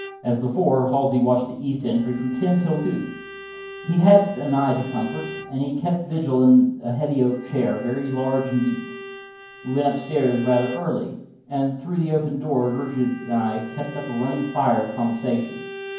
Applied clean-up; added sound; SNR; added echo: none; Bowed string instrument; 17 dB; reverberation time 0.9 s.